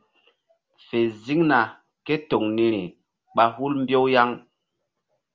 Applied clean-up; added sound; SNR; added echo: none; none; none; none.